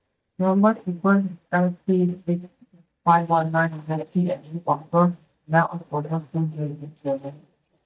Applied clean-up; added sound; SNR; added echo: neural mask model DeepFilterNet 3.